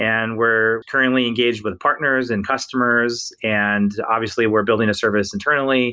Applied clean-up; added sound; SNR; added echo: none; none; none; none.